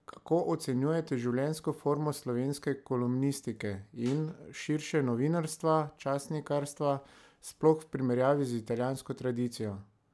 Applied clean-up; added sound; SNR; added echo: none; none; none; none.